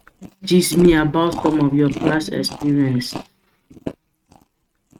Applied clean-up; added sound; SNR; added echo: neural mask model RNNoise.